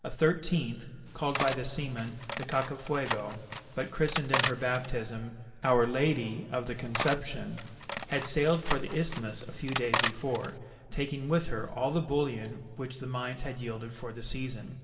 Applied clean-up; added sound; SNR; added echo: none; Cutlery, silverware; 4 dB; reverberation time 2.6 s.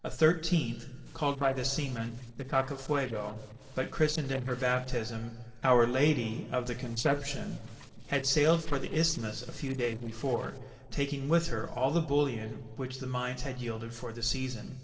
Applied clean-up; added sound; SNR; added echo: neural separator model SepFormer DNS4.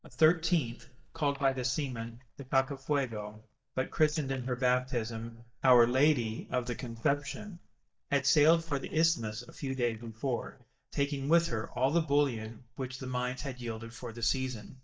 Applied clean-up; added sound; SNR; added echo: neural mask model DeepFilterNet 3.